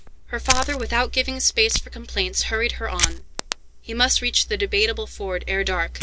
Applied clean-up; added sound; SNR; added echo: none; Fire; 7 dB; none.